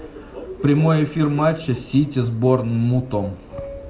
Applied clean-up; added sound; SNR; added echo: none; Subway, metro, underground; 16 dB; reverberation time 0.3 s.